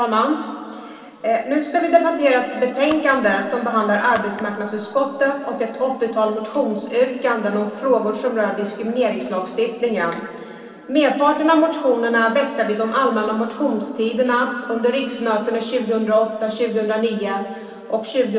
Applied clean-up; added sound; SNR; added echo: none; Shatter; 16 dB; reverberation time 2.4 s.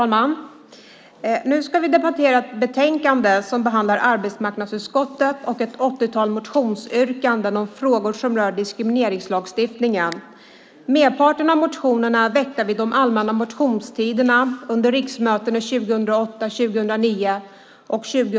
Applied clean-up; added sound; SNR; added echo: none; none; none; none.